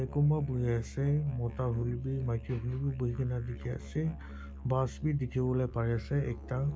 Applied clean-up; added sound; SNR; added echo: none; Musical instrument; 12 dB; none.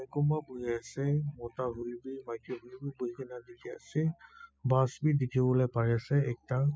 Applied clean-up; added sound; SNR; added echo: classical method spectral subtraction.